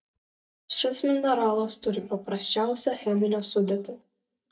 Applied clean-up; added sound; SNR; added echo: neural mask model DeepFilterNet 3.